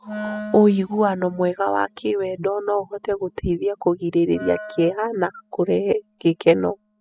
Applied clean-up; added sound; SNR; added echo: classical method spectral subtraction.